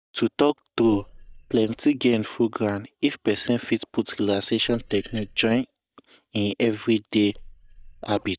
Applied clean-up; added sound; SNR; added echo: neural mask model DeepFilterNet 3.